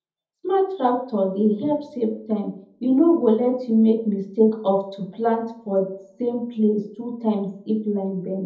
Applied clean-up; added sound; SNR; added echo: none; none; none; reverberation time 0.7 s.